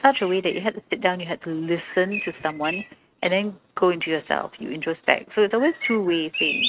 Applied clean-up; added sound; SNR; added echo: neural mask model RNNoise.